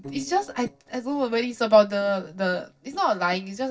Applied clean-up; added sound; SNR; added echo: neural separator model SepFormer DNS4.